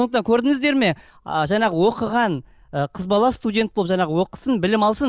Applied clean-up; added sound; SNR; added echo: neural mask model Resemble Enhance denoiser.